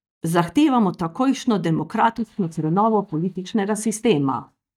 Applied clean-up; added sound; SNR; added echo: neural mask model DeepFilterNet 3.